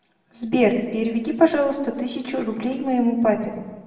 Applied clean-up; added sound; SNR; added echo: none; none; none; reverberation time 1.0 s.